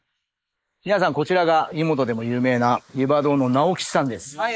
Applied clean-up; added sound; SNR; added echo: neural mask model Resemble Enhance denoiser.